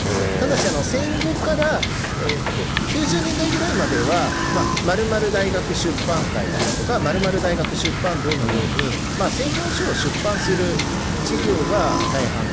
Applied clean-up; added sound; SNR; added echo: none; Burping, eructation + Wind / Boat, Water vehicle; -1 dB; none.